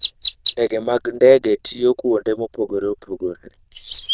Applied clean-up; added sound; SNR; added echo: neural diffusion model UNIVERSE++.